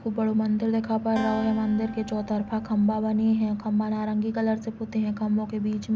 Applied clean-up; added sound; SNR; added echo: none; Acoustic guitar; 16 dB; none.